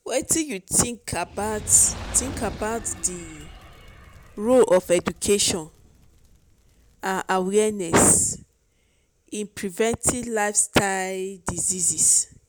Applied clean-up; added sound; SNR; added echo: none; Fire; 19 dB; none.